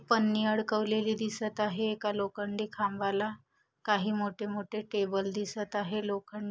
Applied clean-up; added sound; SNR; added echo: none; none; none; none.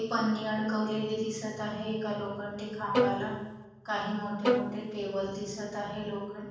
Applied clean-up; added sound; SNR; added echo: none; Bowed string instrument; -3 dB; reverberation time 1.2 s.